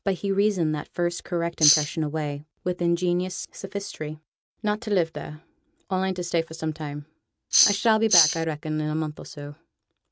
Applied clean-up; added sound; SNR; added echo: neural mask model RNNoise.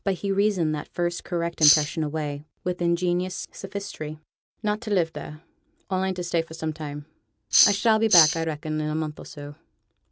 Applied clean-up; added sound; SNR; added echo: none; Tambourine; -5 dB; none.